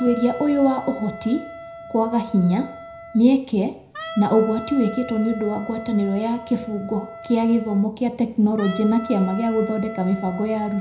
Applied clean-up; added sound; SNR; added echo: none; Wind instrument, woodwind instrument; 15 dB; reverberation time 0.5 s.